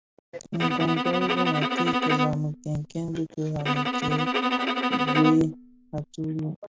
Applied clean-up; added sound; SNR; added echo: none; Bowed string instrument; -1 dB; none.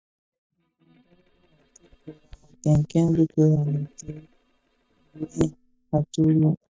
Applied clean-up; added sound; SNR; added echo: neural mask model DeepFilterNet 3.